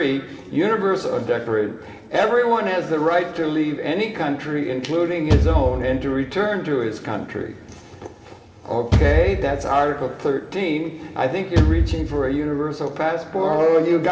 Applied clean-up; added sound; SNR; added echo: none; Bass drum / Thump, thud; 0 dB; reverberation time 2.5 s.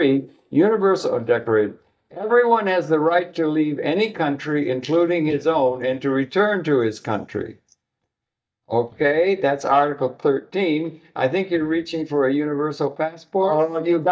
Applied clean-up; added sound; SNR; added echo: neural mask model DeepFilterNet 3.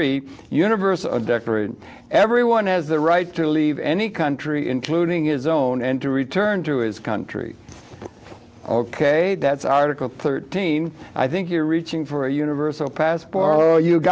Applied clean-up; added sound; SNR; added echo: none; none; none; none.